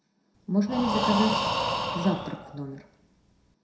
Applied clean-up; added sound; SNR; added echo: none; Breathing; 1 dB; reverberation time 0.5 s.